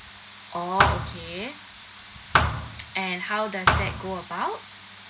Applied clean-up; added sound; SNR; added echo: none; Thump, thud; -4 dB; none.